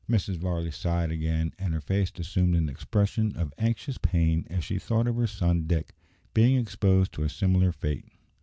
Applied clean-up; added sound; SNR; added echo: none; none; none; none.